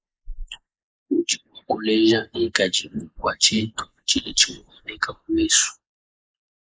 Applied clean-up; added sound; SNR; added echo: neural mask model Resemble Enhance denoiser.